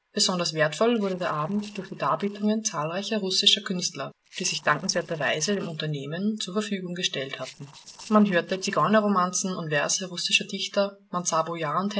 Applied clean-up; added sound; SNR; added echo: neural separator model SepFormer DNS4.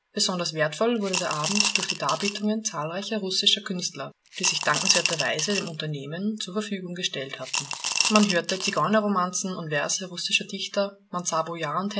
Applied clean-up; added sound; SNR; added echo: none; Coin (dropping) / Glass; 2 dB; none.